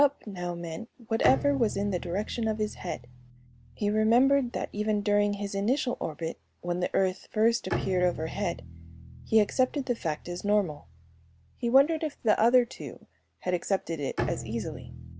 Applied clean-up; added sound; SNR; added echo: none; Bowed string instrument; 13 dB; none.